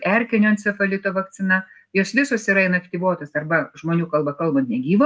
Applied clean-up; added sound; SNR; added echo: none; none; none; none.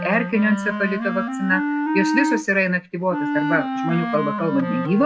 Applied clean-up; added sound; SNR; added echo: none; Wind instrument, woodwind instrument; 3 dB; none.